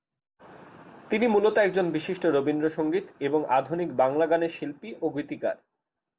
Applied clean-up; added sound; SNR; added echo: none; none; none; none.